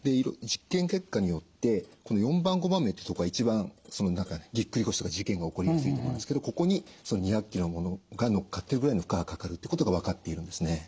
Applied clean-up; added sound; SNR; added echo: none; none; none; none.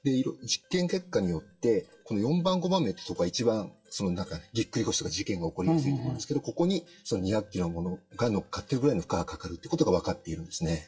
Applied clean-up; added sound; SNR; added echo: classical method WPE with log-MMSE.